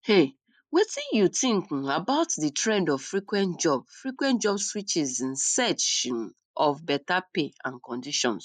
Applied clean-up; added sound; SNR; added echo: neural mask model Resemble Enhance denoiser.